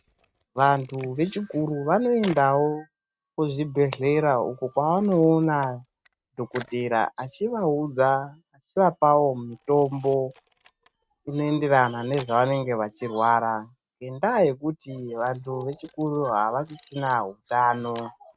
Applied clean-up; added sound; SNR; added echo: neural mask model RNNoise.